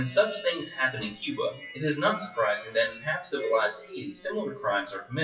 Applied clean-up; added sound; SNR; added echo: classical method WPE with log-MMSE.